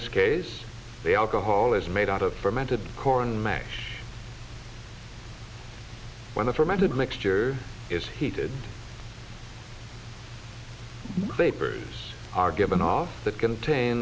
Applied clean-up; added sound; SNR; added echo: none; Gurgling / Liquid; 8 dB; none.